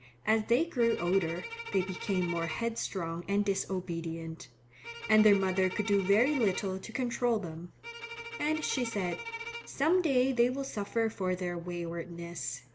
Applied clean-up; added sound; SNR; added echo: none; Bowed string instrument; 12 dB; none.